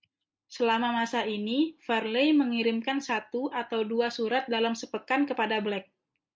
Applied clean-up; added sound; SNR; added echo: none; none; none; none.